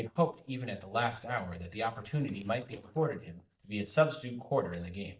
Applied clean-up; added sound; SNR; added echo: neural mask model DeepFilterNet 3.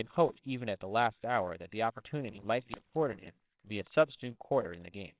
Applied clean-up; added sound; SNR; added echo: neural separator model SepFormer WHAMR!.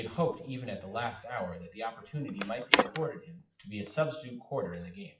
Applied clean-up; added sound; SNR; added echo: classical method WPE with log-MMSE.